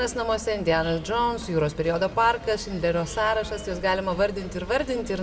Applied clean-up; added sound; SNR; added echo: none; Insect; 16 dB; reverberation time 0.9 s.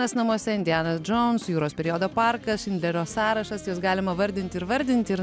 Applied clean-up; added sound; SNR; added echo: none; none; none; none.